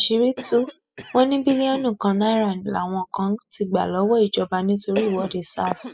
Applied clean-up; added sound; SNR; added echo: classical method spectral subtraction.